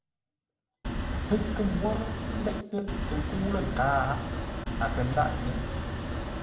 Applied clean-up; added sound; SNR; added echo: none; Wind; 0 dB; reverberation time 1.1 s.